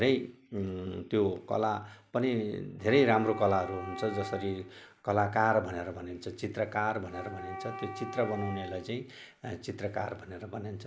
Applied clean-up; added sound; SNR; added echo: none; Wind instrument, woodwind instrument; 12 dB; none.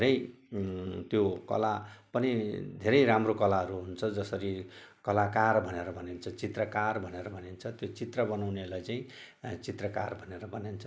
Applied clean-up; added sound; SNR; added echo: none; none; none; none.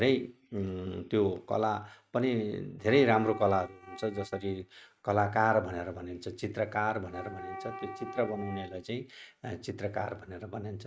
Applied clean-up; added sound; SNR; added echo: neural mask model RNNoise.